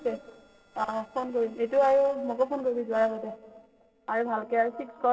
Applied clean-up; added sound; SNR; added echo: neural separator model SepFormer DNS4.